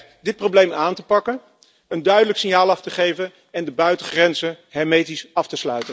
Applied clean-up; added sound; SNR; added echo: none; none; none; none.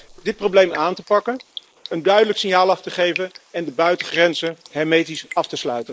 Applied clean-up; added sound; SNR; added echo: neural mask model Resemble Enhance denoiser.